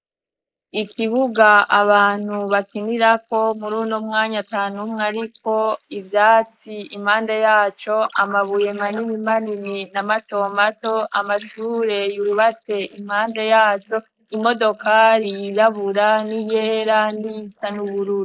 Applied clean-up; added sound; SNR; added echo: neural mask model Resemble Enhance denoiser.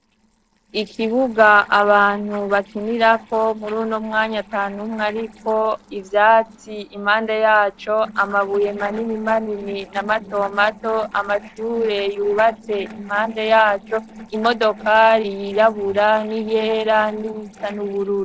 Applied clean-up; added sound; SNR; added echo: neural separator model SepFormer DNS4.